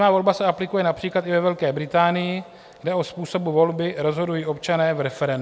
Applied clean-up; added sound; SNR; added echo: none; none; none; none.